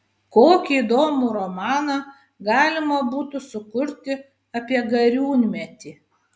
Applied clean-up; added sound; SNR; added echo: none; none; none; none.